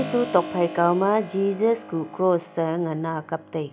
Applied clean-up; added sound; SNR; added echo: none; Keyboard (musical); 14 dB; none.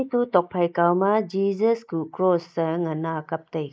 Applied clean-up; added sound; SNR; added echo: neural mask model Resemble Enhance denoiser.